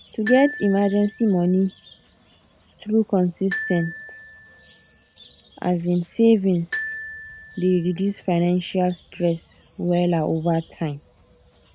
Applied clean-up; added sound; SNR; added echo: none; Glockenspiel + Bird vocalization, bird call, bird song; 15 dB; none.